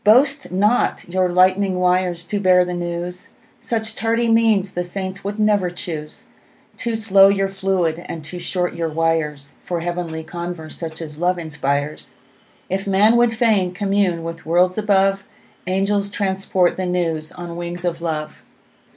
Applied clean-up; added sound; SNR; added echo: none; none; none; none.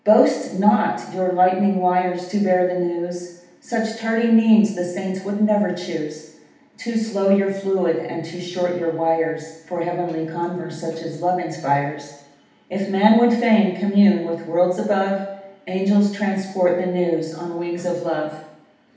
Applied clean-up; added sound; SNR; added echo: none; none; none; reverberation time 0.8 s.